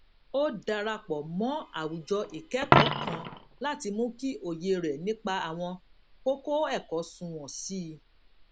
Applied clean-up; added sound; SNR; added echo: none; Coin (dropping); 1 dB; none.